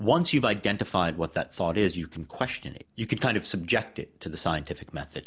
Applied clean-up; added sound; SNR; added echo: none; none; none; none.